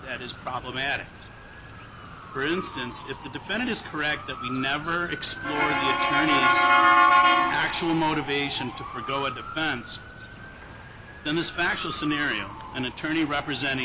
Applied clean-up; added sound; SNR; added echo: none; Motor vehicle (road) / Siren; -2 dB; none.